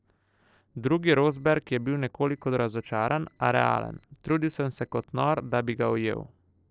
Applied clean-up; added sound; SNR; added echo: neural separator model SepFormer DNS4.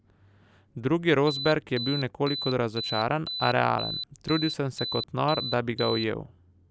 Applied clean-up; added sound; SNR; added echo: none; Alarm; 8 dB; none.